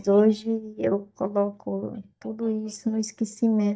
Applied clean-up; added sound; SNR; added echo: neural mask model DeepFilterNet 3.